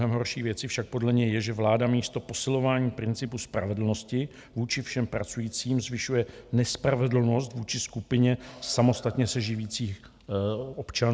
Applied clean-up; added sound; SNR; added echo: none; none; none; none.